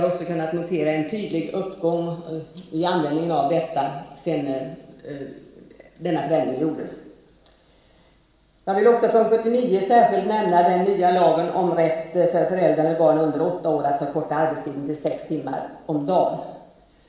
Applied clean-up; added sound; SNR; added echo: none; none; none; reverberation time 1.1 s.